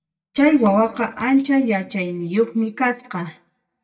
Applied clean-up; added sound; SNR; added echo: neural mask model DeepFilterNet 3.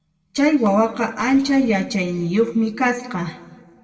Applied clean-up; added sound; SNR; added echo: neural separator model SepFormer DNS4.